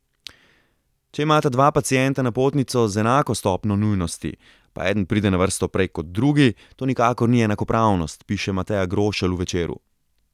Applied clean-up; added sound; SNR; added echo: none; none; none; none.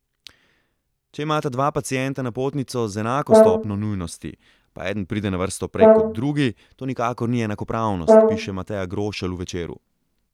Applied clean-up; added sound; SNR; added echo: none; Brass instrument; -5 dB; none.